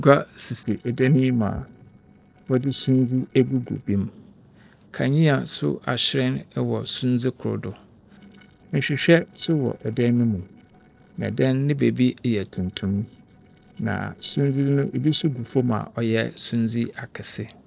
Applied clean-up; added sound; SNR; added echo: neural separator model SepFormer DNS4.